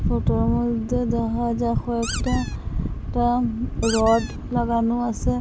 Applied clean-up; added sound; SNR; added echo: none; Squeak; 12 dB; none.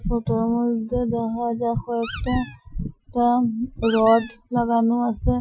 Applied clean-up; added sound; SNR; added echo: classical method Wiener filter.